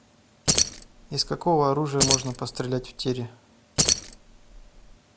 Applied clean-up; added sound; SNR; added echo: none; Keys jangling; -1 dB; none.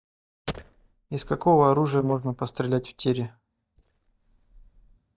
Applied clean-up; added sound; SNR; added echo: neural mask model DeepFilterNet 3.